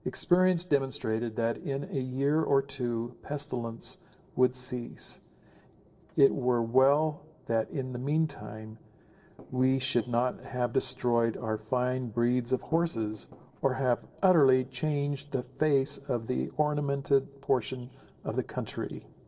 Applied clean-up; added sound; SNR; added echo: neural separator model SepFormer DNS4.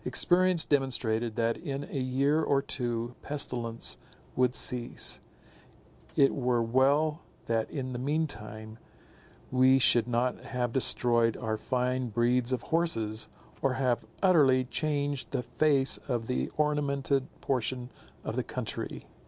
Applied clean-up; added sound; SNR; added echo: none; none; none; none.